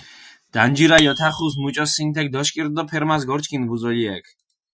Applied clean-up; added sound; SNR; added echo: classical method Wiener filter.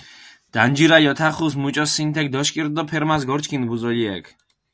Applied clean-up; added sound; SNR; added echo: none; none; none; none.